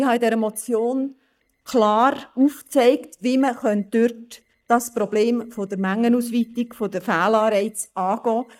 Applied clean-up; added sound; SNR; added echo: neural mask model DeepFilterNet 3.